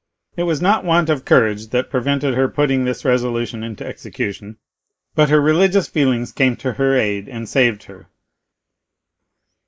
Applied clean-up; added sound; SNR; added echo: neural mask model Resemble Enhance denoiser.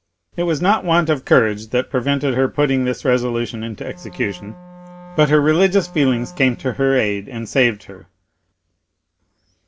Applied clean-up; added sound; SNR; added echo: none; Wind instrument, woodwind instrument; 20 dB; none.